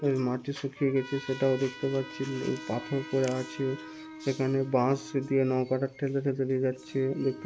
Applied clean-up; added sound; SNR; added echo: none; Trumpet + Bowed string instrument; 16 dB; none.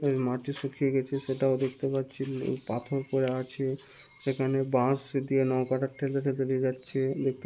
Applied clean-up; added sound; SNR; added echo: none; none; none; none.